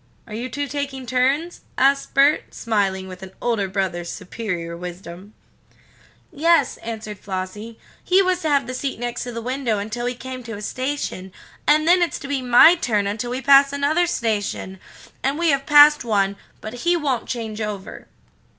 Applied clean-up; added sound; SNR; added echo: none; none; none; none.